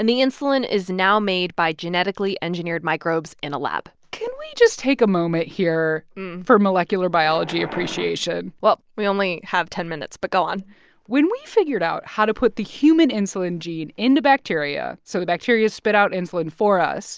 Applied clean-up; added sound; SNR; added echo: none; Wild animals; 15 dB; none.